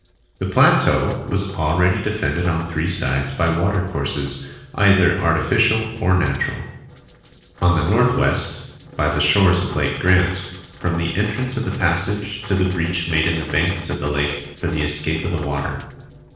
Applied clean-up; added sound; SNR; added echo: neural separator model SepFormer DNS4.